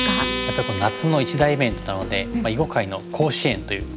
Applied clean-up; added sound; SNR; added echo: none; Acoustic guitar; 8 dB; none.